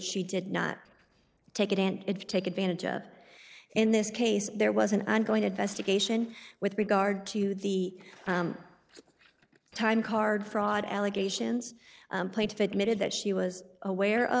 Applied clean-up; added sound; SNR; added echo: neural separator model SepFormer DNS4.